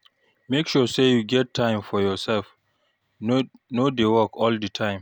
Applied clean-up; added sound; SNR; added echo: none; none; none; none.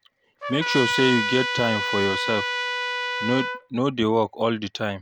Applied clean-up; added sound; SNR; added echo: none; Trumpet; 2 dB; none.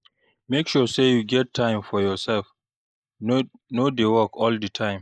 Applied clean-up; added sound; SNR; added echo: neural mask model Resemble Enhance denoiser.